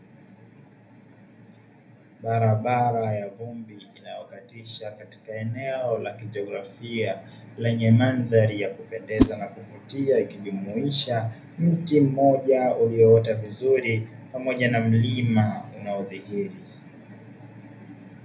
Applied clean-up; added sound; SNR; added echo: none; Whoosh, swoosh, swish; 5 dB; reverberation time 0.3 s.